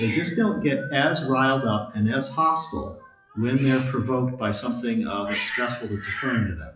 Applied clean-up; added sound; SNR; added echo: classical method WPE with log-MMSE.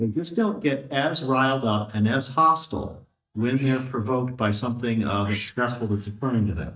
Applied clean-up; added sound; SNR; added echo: neural mask model DeepFilterNet 3.